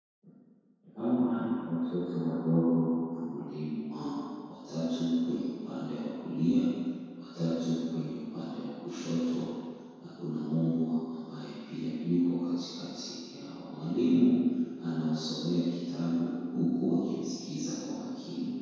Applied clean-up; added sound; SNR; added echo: none; none; none; reverberation time 2.0 s.